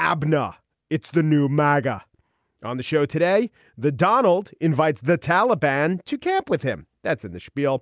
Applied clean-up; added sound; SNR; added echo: none; none; none; none.